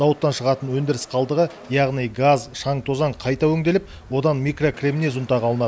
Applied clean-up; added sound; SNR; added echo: none; none; none; none.